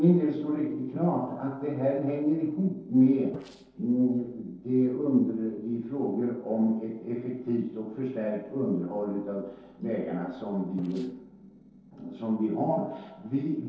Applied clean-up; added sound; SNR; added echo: neural separator model SepFormer DNS4.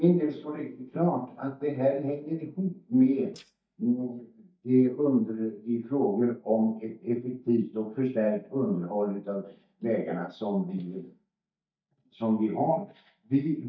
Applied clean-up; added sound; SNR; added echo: neural mask model DeepFilterNet 3.